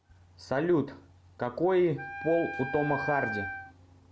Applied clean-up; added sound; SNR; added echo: none; Wind instrument, woodwind instrument; 7 dB; none.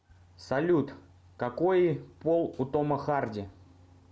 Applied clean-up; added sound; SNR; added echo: none; none; none; none.